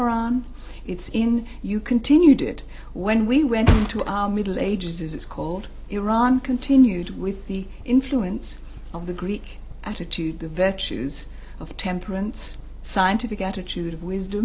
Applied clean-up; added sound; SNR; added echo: none; Thump, thud; 3 dB; none.